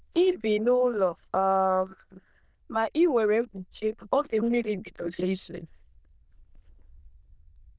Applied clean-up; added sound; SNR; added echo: neural diffusion model UNIVERSE++.